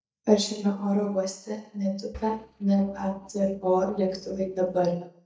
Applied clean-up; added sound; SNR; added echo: neural mask model DeepFilterNet 3.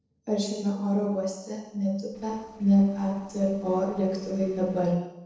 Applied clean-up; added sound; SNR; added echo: neural separator model SepFormer DNS4.